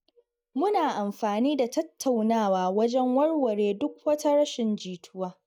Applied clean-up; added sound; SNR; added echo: neural mask model DeepFilterNet 3.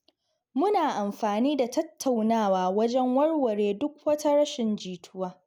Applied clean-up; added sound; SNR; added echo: none; none; none; none.